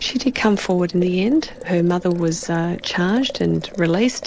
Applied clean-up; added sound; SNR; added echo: none; Boiling; 18 dB; none.